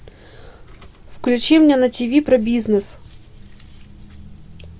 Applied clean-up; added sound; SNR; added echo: none; none; none; none.